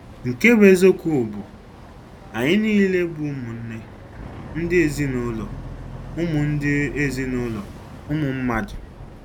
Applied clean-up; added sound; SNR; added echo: none; Boat, Water vehicle; 14 dB; none.